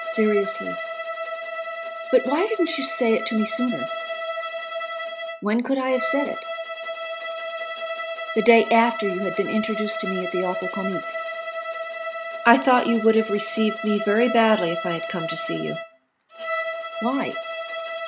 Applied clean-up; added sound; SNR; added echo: none; Bowed string instrument; 6 dB; none.